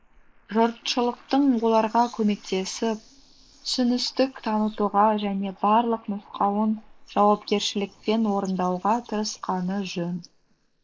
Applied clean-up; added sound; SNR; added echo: neural mask model Resemble Enhance denoiser.